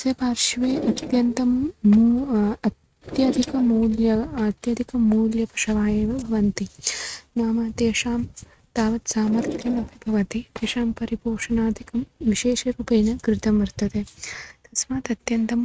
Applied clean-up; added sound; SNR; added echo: neural mask model RNNoise.